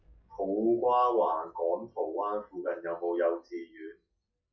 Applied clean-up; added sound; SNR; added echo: classical method log-MMSE.